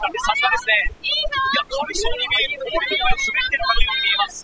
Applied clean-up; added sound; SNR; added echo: classical method spectral subtraction.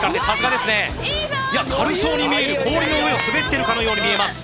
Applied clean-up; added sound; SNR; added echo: none; none; none; none.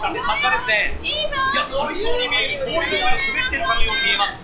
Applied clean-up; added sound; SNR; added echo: classical method log-MMSE.